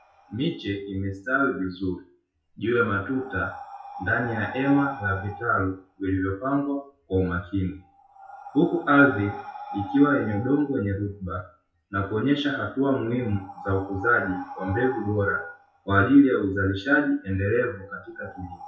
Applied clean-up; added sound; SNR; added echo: classical method WPE with log-MMSE.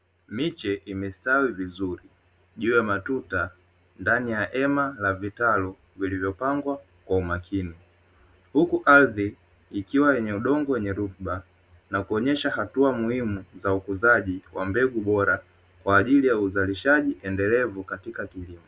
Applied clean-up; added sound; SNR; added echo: none; none; none; none.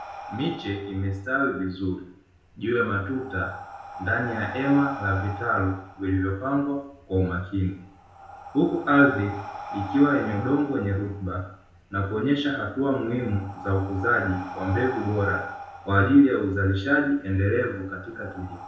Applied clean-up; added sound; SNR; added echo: none; Breathing; 15 dB; reverberation time 0.5 s.